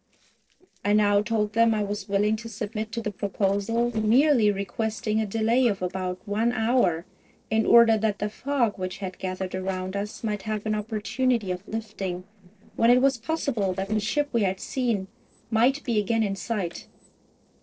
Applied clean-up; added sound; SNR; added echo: neural separator model SepFormer DNS4.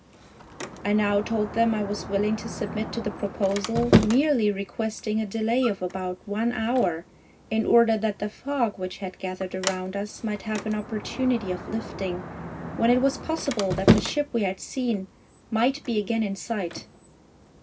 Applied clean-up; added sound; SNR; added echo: none; Sliding door; 6 dB; reverberation time 0.4 s.